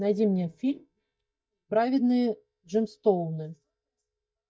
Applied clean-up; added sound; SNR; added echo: neural mask model DeepFilterNet 3.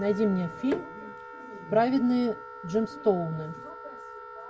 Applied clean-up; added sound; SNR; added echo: none; Wind instrument, woodwind instrument; 14 dB; none.